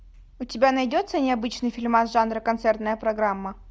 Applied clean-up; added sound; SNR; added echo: none; none; none; none.